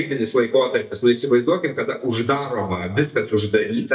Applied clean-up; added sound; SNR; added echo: neural mask model DeepFilterNet 3.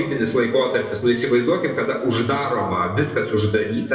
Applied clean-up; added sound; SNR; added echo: none; Wind instrument, woodwind instrument; 18 dB; reverberation time 0.8 s.